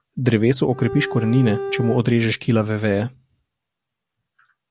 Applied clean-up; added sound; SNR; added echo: none; Bowed string instrument; 8 dB; none.